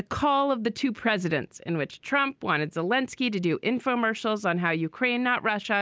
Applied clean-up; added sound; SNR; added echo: none; none; none; none.